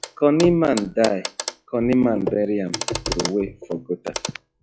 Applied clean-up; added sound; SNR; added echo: classical method log-MMSE.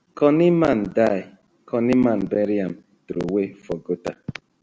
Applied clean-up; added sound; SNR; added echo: none; none; none; none.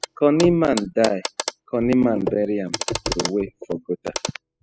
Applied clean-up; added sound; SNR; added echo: classical method spectral subtraction.